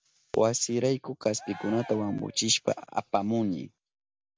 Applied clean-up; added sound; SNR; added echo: none; Cheering; 19 dB; none.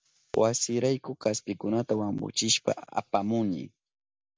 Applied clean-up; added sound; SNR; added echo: none; none; none; none.